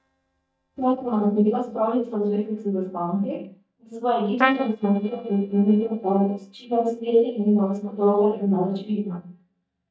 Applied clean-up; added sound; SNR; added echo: neural mask model DeepFilterNet 3.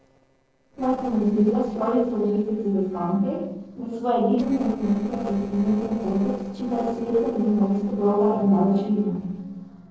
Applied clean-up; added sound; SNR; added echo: neural separator model SepFormer DNS4.